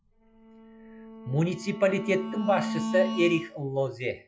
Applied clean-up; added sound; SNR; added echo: classical method log-MMSE.